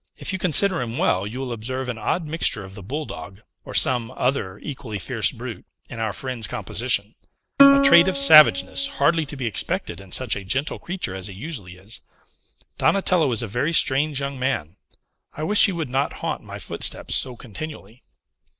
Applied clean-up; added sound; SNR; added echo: none; Plucked string instrument; 0 dB; none.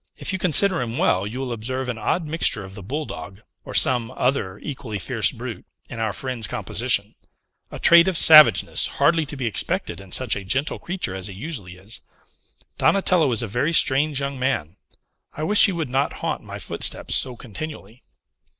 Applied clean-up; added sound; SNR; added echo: none; none; none; none.